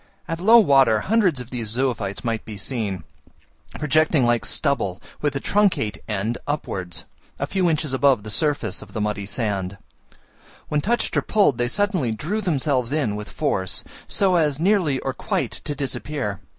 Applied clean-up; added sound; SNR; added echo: none; none; none; none.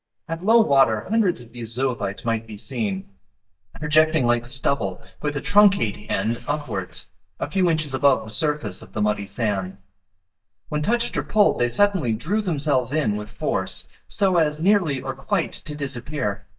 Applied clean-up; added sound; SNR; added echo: neural mask model DeepFilterNet 3.